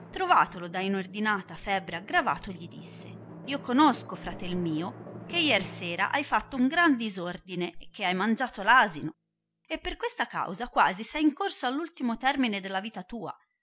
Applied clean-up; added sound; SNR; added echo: none; Drum; 19 dB; none.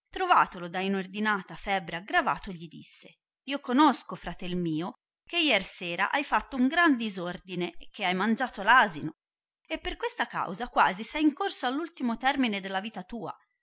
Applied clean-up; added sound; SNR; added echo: none; none; none; none.